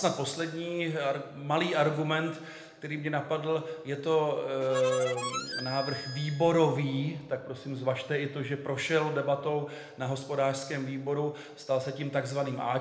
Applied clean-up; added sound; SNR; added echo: none; Harmonica; 8 dB; reverberation time 0.9 s.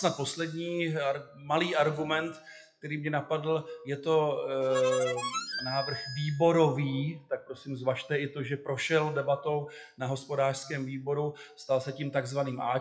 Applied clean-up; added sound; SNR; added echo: classical method WPE with log-MMSE.